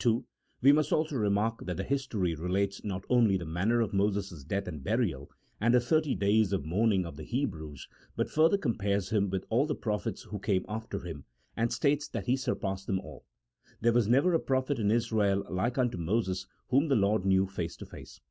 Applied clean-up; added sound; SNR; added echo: none; none; none; none.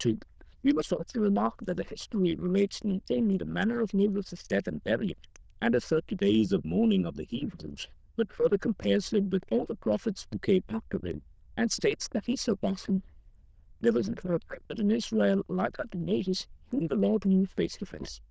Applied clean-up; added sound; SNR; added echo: neural diffusion model UNIVERSE++.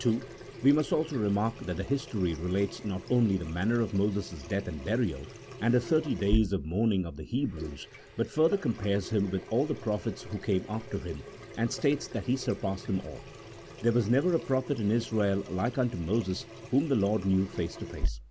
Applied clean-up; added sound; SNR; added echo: none; Sink (filling or washing) / Water tap, faucet; 11 dB; none.